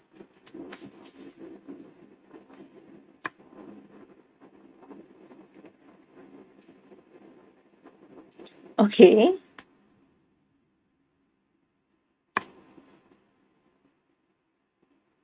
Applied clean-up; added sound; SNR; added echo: neural mask model RNNoise.